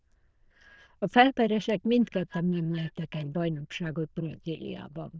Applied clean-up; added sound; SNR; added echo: neural diffusion model UNIVERSE++.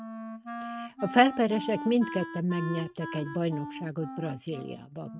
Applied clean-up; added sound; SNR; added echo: neural mask model RNNoise.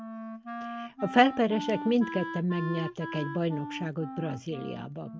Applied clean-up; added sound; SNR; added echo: none; Wind instrument, woodwind instrument; 9 dB; none.